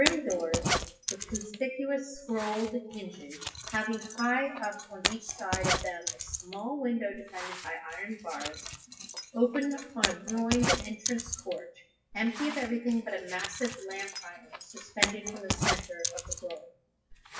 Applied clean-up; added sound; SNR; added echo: classical method WPE with log-MMSE.